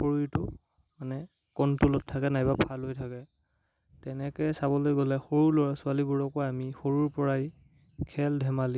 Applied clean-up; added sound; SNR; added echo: none; none; none; none.